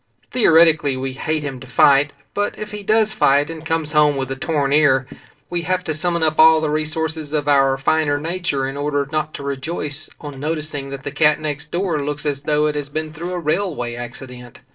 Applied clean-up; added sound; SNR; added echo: neural separator model SepFormer DNS4.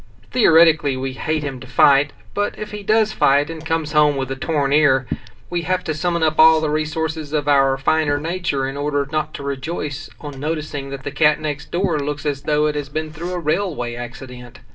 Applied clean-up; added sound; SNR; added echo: none; Liquid; 14 dB; reverberation time 0.2 s.